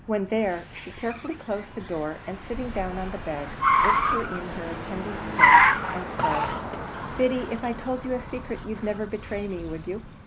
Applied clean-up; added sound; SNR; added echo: none; Car; -4 dB; none.